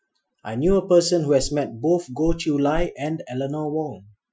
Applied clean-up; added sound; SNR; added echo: classical method Wiener filter.